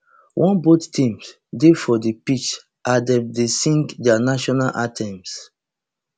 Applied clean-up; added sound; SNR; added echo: none; none; none; none.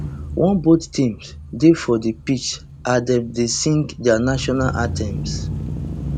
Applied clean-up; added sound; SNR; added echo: none; Engine starting / Accelerating, revving, vroom / Motor vehicle (road); 9 dB; none.